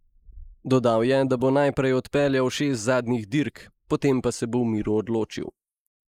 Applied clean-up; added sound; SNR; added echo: neural mask model Resemble Enhance denoiser.